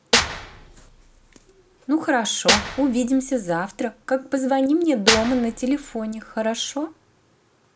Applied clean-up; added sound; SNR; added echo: none; Clapping / Drum kit; 4 dB; none.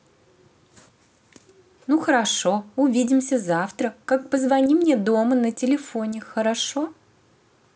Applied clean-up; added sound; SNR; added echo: none; none; none; none.